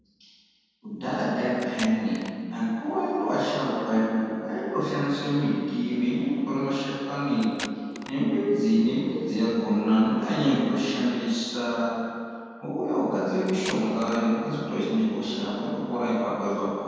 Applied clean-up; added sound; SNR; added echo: none; Packing tape, duct tape; 15 dB; reverberation time 2.1 s.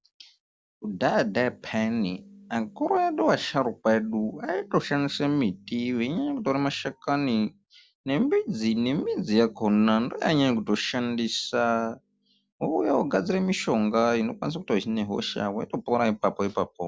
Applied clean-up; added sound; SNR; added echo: none; none; none; none.